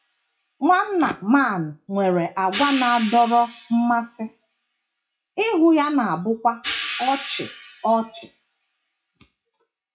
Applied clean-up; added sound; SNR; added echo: classical method WPE with log-MMSE.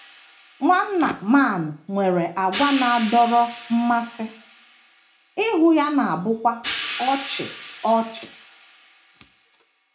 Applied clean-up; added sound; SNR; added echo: none; Hi-hat; 14 dB; reverberation time 0.4 s.